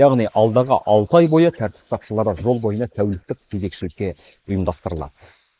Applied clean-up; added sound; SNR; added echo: neural mask model Resemble Enhance denoiser.